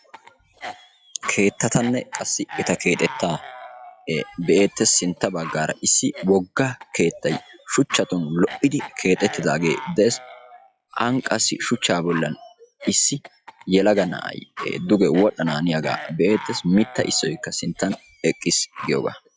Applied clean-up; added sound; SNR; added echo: classical method log-MMSE.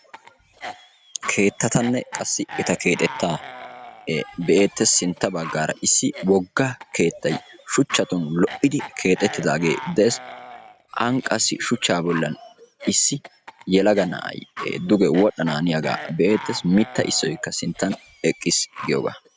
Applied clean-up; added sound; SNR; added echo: none; Cough; 16 dB; none.